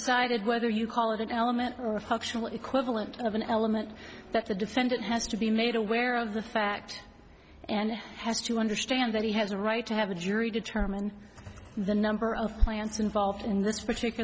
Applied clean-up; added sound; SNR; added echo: none; none; none; none.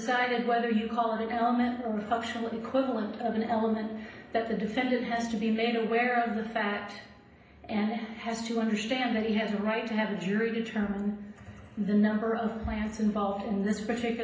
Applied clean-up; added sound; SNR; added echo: none; none; none; reverberation time 0.8 s.